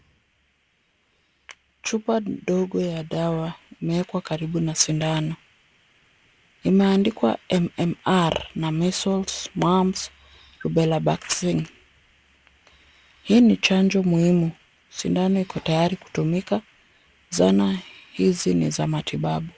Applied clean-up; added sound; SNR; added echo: none; none; none; none.